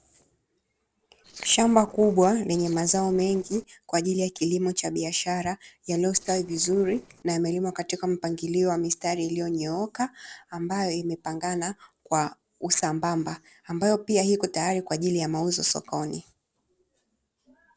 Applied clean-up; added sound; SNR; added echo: neural separator model SepFormer DNS4.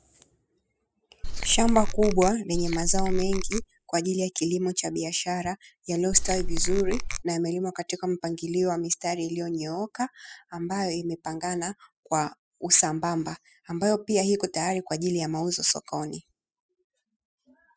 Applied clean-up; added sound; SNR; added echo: classical method spectral subtraction.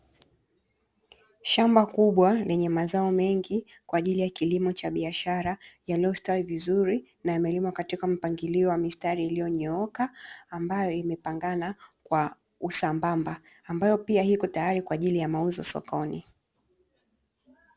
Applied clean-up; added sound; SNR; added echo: none; none; none; none.